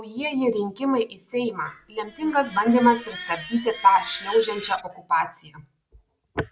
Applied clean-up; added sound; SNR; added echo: none; Screech; 14 dB; none.